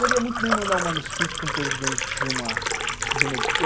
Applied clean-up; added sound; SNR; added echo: none; Liquid; -4 dB; none.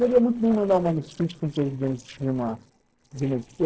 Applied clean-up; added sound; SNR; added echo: neural separator model SepFormer DNS4.